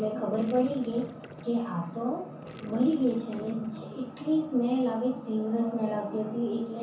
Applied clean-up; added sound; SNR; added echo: none; Gurgling; 20 dB; reverberation time 0.6 s.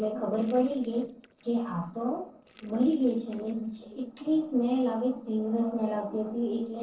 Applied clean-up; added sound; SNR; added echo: neural separator model SepFormer DNS4.